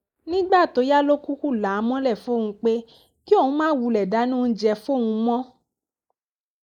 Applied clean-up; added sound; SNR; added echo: neural mask model Resemble Enhance denoiser.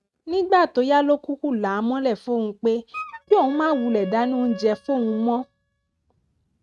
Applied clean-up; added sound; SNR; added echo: neural mask model RNNoise.